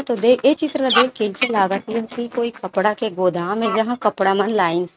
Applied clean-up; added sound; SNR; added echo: neural mask model RNNoise.